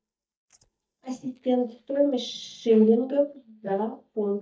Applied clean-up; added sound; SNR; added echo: neural mask model DeepFilterNet 3.